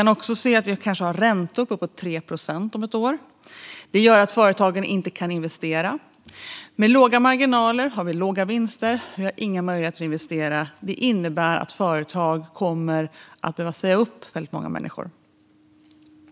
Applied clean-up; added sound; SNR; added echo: none; none; none; none.